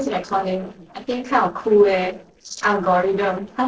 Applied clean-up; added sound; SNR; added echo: neural separator model SepFormer DNS4.